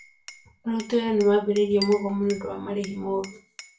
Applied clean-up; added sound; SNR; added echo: none; Glass; 18 dB; reverberation time 0.3 s.